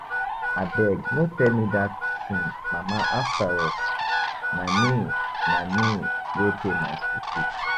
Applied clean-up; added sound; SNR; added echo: none; Bird + Harmonica; 0 dB; none.